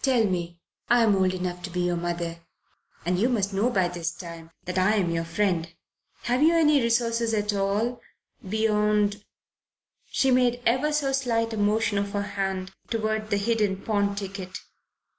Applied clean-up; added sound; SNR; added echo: none; none; none; none.